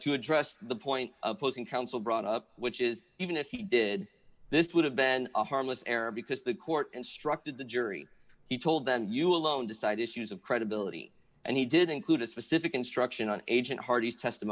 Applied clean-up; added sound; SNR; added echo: none; none; none; none.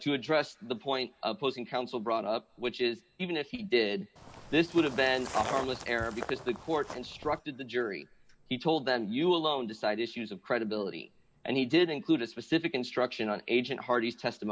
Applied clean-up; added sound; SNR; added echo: none; Walk, footsteps; 10 dB; none.